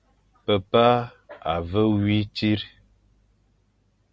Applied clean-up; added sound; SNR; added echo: none; none; none; none.